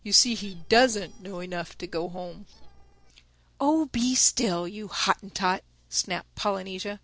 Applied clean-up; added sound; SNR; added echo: neural separator model SepFormer DNS4.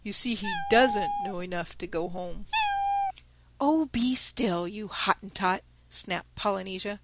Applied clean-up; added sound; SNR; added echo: none; Meow; 3 dB; none.